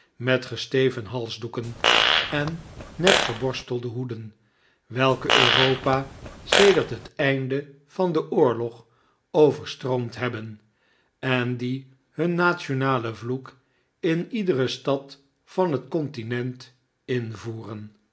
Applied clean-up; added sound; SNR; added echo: none; Fart; -2 dB; none.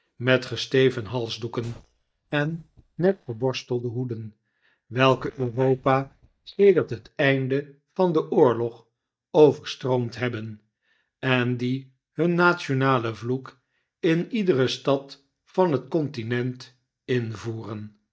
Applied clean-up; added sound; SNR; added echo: neural mask model DeepFilterNet 3.